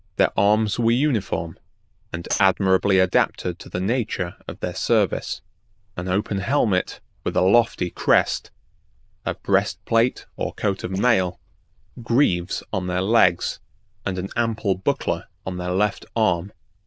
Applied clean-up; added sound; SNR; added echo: neural diffusion model UNIVERSE++.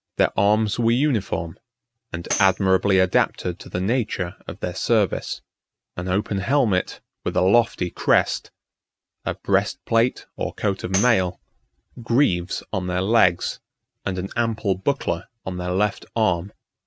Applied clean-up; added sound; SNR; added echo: none; Tambourine; 11 dB; none.